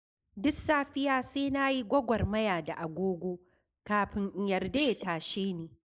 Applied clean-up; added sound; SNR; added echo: neural mask model Resemble Enhance denoiser.